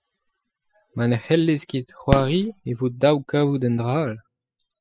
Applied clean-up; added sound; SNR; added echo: classical method spectral subtraction.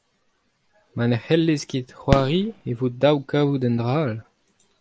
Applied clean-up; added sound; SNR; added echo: none; Fireworks; 11 dB; none.